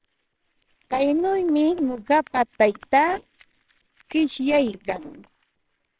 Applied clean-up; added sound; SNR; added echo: neural separator model SepFormer WHAMR!.